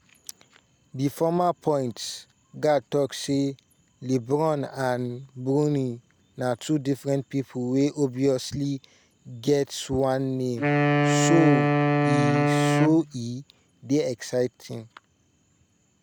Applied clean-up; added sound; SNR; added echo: none; Wind instrument, woodwind instrument; -4 dB; none.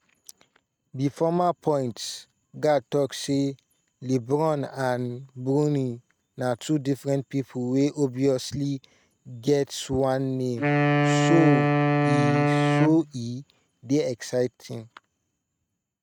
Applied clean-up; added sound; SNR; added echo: neural mask model RNNoise.